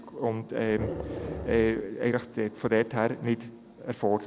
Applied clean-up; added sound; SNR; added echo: none; Growling; 7 dB; none.